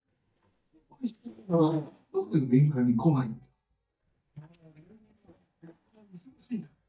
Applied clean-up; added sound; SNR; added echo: neural mask model DeepFilterNet 3.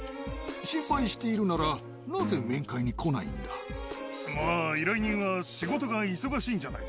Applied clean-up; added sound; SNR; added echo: none; none; none; none.